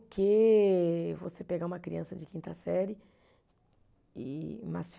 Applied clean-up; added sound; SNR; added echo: none; none; none; none.